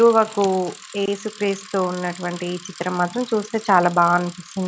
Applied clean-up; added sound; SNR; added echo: none; Bicycle; 20 dB; none.